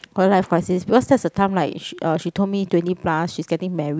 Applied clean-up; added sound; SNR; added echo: none; none; none; none.